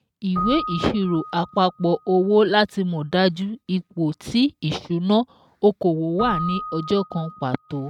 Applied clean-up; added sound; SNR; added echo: neural mask model RNNoise.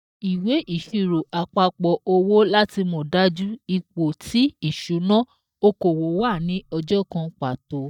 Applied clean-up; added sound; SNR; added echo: neural mask model DeepFilterNet 3.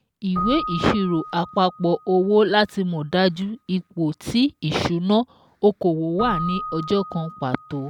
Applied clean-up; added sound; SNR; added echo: none; Keyboard (musical); 12 dB; none.